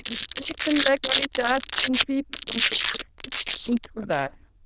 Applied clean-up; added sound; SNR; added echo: neural diffusion model UNIVERSE++.